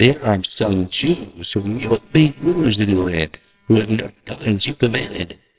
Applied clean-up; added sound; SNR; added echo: neural separator model SepFormer WHAMR!.